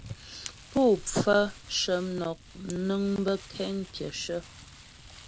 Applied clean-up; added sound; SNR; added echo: none; Fire + Crumpling, crinkling; 17 dB; none.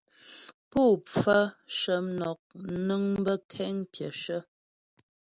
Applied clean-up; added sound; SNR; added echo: none; none; none; none.